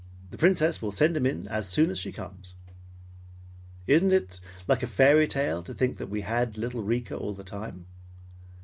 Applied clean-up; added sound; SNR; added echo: none; none; none; none.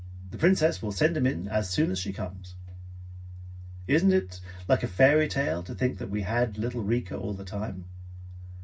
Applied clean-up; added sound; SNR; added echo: none; none; none; reverberation time 0.4 s.